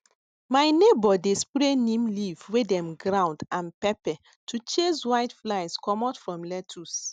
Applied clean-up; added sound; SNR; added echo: none; none; none; none.